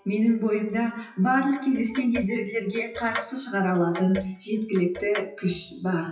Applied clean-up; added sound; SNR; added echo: classical method WPE with log-MMSE.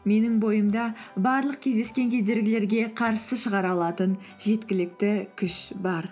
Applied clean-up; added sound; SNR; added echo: none; none; none; none.